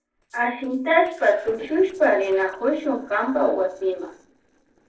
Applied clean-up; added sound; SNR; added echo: neural separator model SepFormer DNS4.